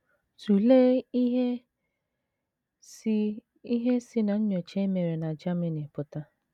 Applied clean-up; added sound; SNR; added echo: none; none; none; none.